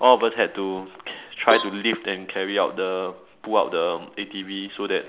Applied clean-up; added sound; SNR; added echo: none; Cowbell; 11 dB; none.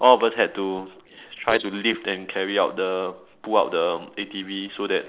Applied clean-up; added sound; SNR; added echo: neural separator model SepFormer DNS4.